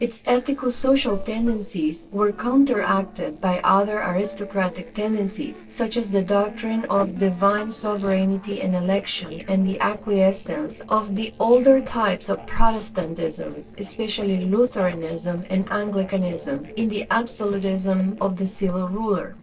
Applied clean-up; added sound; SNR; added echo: neural separator model SepFormer DNS4.